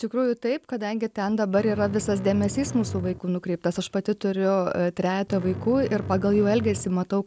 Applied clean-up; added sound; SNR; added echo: none; Bass guitar; 9 dB; none.